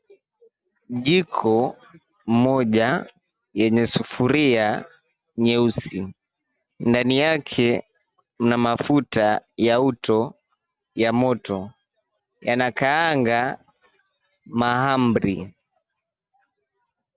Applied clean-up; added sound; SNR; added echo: none; none; none; none.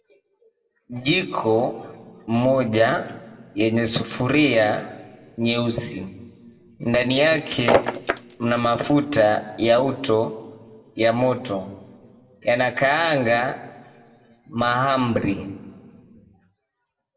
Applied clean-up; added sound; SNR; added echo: none; Shatter; 3 dB; reverberation time 1.0 s.